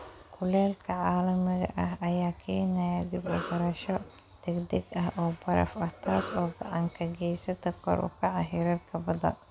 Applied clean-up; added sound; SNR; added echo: none; Cough; 14 dB; none.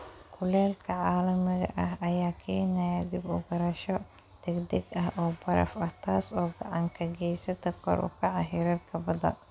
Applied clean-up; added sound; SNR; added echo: none; none; none; none.